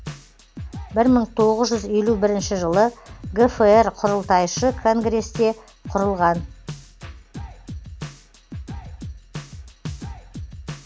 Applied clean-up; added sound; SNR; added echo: none; Drum kit; 13 dB; none.